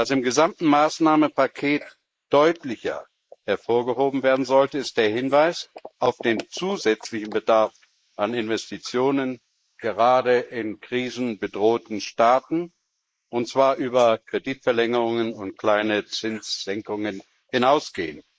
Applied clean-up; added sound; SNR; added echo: neural mask model Resemble Enhance denoiser.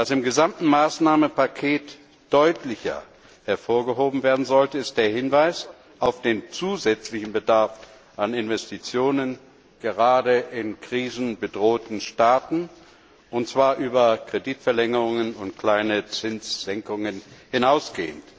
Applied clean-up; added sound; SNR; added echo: none; none; none; none.